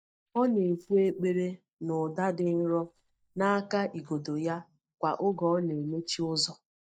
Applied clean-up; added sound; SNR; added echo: neural mask model DeepFilterNet 3.